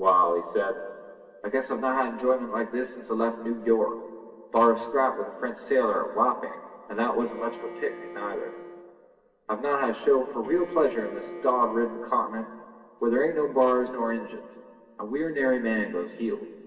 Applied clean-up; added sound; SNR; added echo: none; Bowed string instrument; 16 dB; reverberation time 2.2 s.